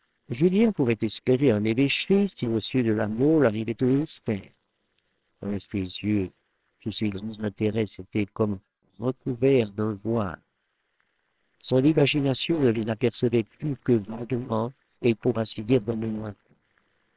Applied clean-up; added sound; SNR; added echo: neural separator model SepFormer WHAMR!.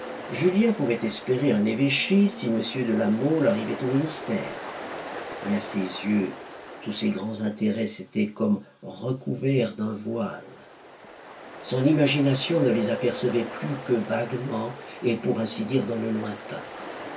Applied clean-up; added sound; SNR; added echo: none; Ocean; 12 dB; reverberation time 0.2 s.